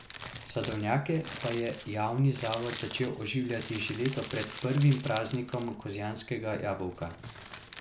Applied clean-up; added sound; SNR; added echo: none; Crumpling, crinkling; 11 dB; none.